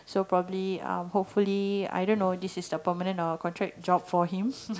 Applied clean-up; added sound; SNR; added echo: none; none; none; none.